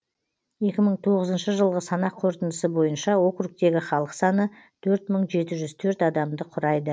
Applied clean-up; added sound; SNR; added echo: none; none; none; none.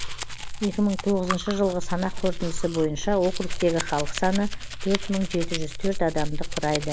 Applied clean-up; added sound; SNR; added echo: none; Domestic sounds, home sounds; 2 dB; none.